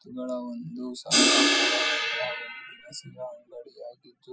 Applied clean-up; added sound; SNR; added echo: classical method Wiener filter.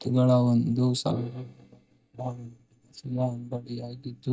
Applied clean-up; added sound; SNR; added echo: neural mask model DeepFilterNet 3.